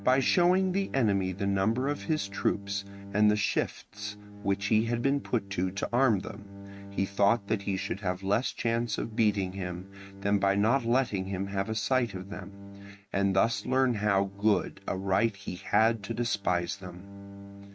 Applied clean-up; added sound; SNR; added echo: neural mask model RNNoise.